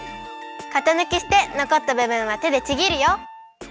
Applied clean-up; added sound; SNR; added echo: none; Wind instrument, woodwind instrument; 16 dB; none.